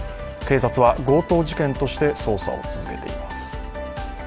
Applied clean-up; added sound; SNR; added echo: none; none; none; none.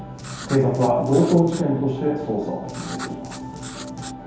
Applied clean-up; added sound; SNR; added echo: none; Writing; 16 dB; reverberation time 0.8 s.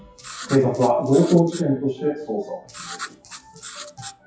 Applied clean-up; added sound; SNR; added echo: classical method WPE with log-MMSE.